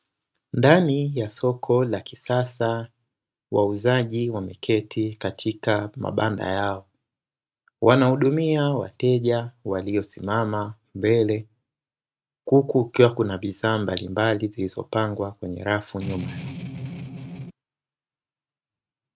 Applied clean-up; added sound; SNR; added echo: neural mask model RNNoise.